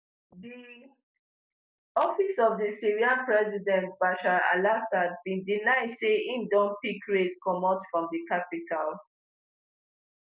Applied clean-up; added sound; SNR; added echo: none; none; none; none.